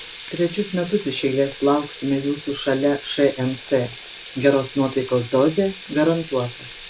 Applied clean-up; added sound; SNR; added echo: none; Sink (filling or washing) / Water tap, faucet; 12 dB; none.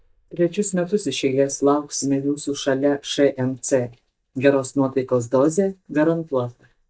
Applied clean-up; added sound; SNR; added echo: neural mask model DeepFilterNet 3.